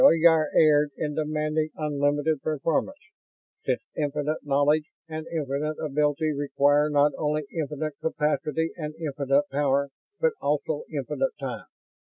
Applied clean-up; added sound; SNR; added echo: none; none; none; none.